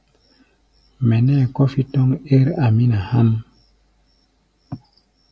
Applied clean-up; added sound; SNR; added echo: none; none; none; none.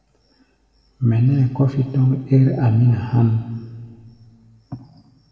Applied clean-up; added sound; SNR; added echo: none; none; none; reverberation time 1.8 s.